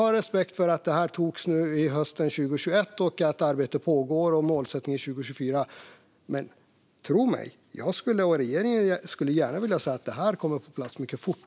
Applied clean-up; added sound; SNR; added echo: none; none; none; none.